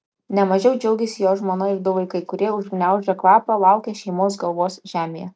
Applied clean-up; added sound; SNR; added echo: none; none; none; none.